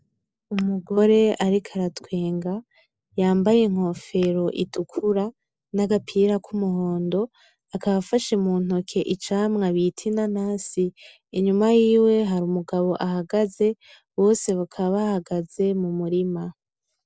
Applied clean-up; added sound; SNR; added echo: neural separator model SepFormer DNS4.